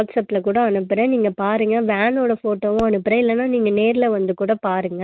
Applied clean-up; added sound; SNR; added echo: neural mask model RNNoise.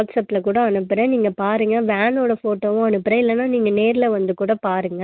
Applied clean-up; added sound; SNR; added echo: none; none; none; none.